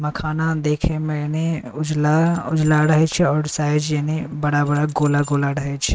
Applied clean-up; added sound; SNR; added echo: neural mask model RNNoise.